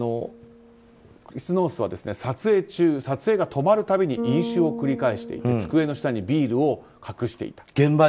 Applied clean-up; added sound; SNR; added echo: none; Bass guitar; 14 dB; none.